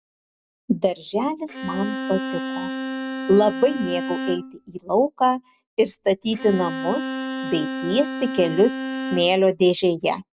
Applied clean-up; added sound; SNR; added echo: none; Bowed string instrument; 7 dB; none.